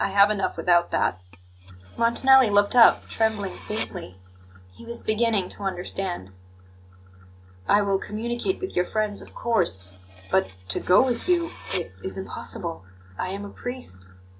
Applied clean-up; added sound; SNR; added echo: none; Cutlery, silverware; 13 dB; none.